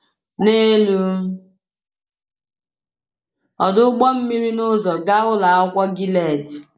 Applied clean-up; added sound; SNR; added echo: neural mask model Resemble Enhance denoiser.